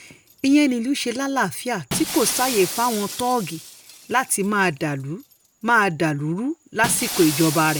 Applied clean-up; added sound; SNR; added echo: none; Shatter; 11 dB; none.